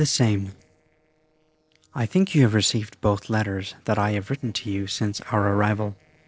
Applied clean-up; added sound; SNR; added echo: neural separator model SepFormer DNS4.